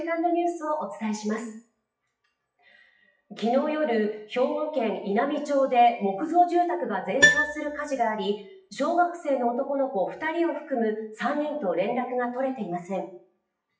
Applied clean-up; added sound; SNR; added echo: classical method WPE with log-MMSE.